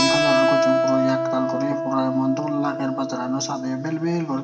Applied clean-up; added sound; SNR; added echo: none; Keyboard (musical); -1 dB; reverberation time 0.8 s.